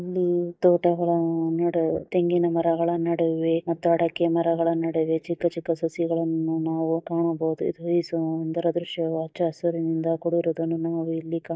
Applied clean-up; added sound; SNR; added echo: neural mask model DeepFilterNet 3.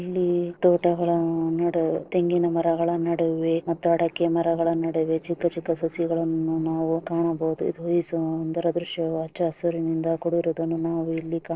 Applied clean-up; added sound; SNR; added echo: neural separator model SepFormer DNS4.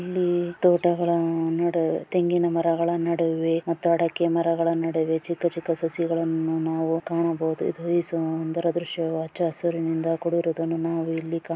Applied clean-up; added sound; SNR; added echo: none; none; none; none.